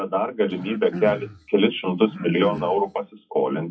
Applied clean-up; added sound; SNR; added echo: classical method WPE with log-MMSE.